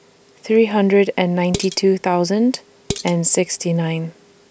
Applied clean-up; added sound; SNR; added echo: none; Dishes, pots, and pans; 12 dB; none.